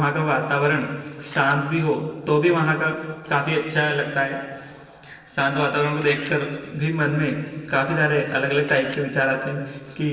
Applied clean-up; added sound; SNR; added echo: neural separator model SepFormer DNS4.